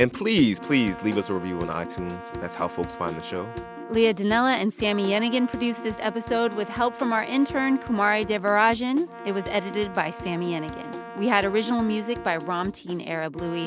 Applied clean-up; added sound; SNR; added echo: none; Brass instrument; 15 dB; none.